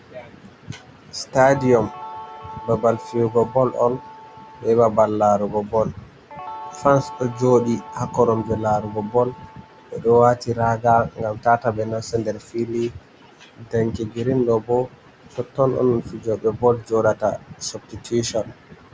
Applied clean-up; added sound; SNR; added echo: none; Guitar; 16 dB; none.